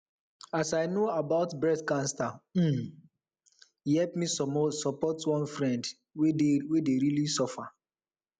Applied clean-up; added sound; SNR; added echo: none; none; none; none.